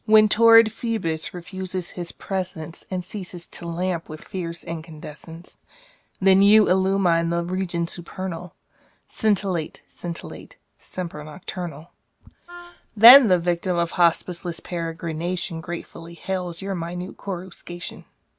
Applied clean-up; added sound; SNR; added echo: none; Wind instrument, woodwind instrument; 18 dB; none.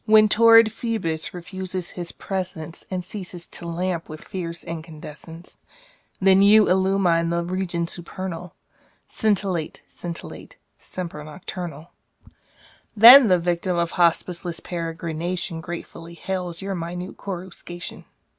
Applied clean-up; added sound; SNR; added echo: none; none; none; none.